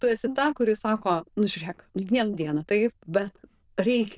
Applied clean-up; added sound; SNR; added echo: neural diffusion model UNIVERSE++.